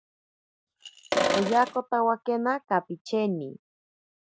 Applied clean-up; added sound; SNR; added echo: none; Sink (filling or washing); 0 dB; none.